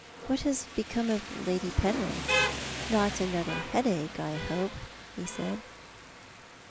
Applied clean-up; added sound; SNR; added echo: none; Rain; 5 dB; none.